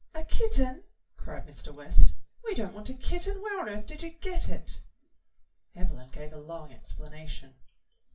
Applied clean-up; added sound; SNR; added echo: none; none; none; reverberation time 0.2 s.